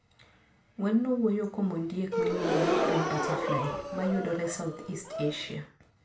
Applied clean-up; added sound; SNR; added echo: none; Gasp; 0 dB; reverberation time 0.3 s.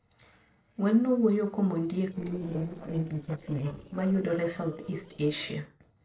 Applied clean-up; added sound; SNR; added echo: neural separator model SepFormer DNS4.